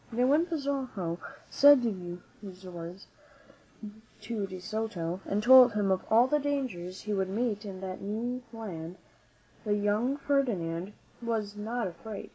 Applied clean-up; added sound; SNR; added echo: none; none; none; none.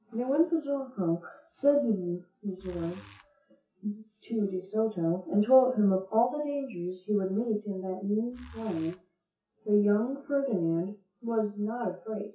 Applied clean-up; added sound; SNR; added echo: classical method WPE with log-MMSE.